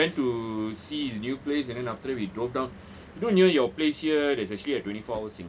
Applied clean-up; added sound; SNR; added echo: none; none; none; none.